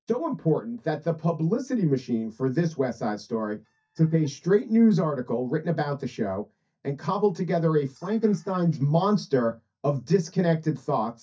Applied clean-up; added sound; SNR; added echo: neural mask model DeepFilterNet 3.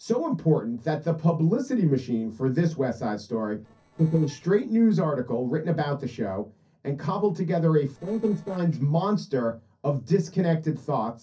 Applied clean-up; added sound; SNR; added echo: neural separator model SepFormer DNS4.